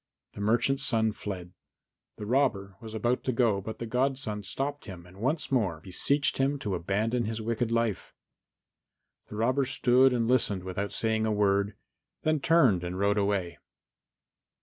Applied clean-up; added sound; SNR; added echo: none; none; none; none.